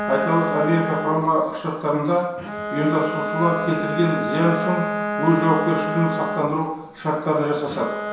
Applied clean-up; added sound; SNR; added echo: none; Bowed string instrument; 5 dB; reverberation time 0.7 s.